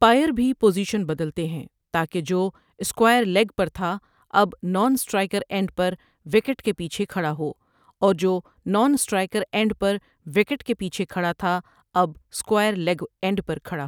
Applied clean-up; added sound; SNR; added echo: none; none; none; none.